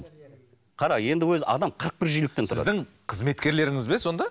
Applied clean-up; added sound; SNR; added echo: none; none; none; none.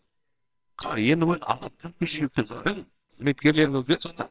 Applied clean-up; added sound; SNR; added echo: neural separator model SepFormer WHAMR!.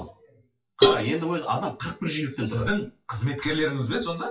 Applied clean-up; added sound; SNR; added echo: classical method WPE with log-MMSE.